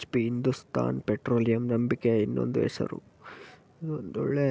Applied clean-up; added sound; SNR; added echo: none; none; none; none.